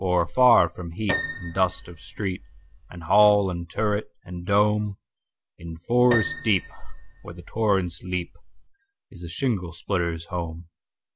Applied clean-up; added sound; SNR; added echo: none; Piano; 11 dB; none.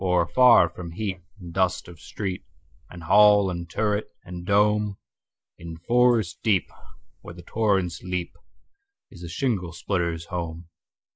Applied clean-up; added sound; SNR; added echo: neural mask model Resemble Enhance denoiser.